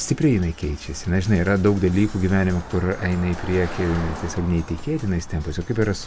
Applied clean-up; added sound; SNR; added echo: none; Car passing by; 17 dB; none.